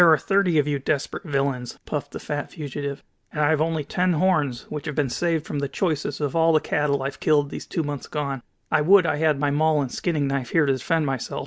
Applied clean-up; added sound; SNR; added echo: none; none; none; none.